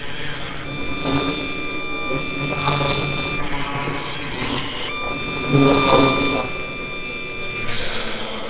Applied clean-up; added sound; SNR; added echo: neural separator model SepFormer WHAMR!.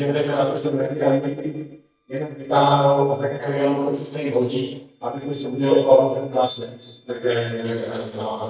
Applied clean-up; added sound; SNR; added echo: neural mask model DeepFilterNet 3.